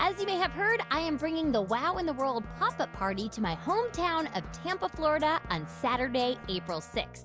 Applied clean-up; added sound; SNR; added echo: none; Trumpet; 20 dB; none.